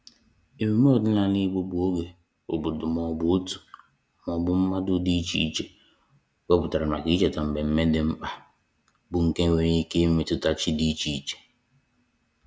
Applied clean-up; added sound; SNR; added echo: none; none; none; none.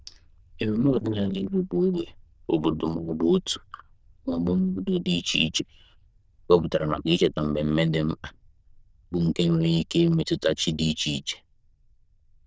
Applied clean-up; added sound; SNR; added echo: neural diffusion model UNIVERSE++.